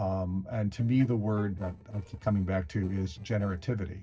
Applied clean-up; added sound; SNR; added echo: neural separator model SepFormer DNS4.